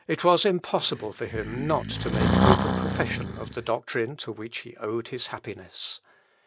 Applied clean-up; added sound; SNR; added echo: none; Breathing; -2 dB; none.